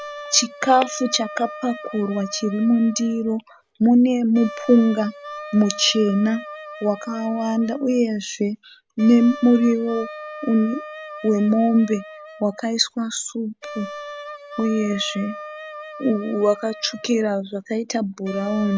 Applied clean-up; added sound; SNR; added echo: none; Wind instrument, woodwind instrument; 15 dB; none.